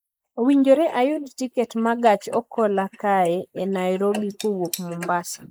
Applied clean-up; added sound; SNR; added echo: neural mask model Resemble Enhance denoiser.